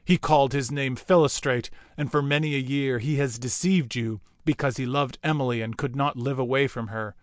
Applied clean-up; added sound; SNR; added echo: none; none; none; none.